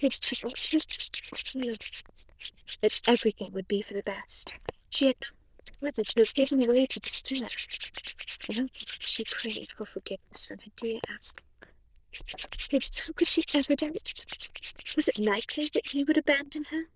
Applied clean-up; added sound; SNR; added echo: neural diffusion model UNIVERSE++.